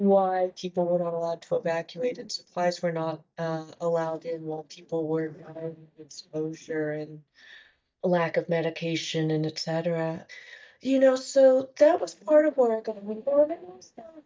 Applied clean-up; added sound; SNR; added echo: neural mask model DeepFilterNet 3.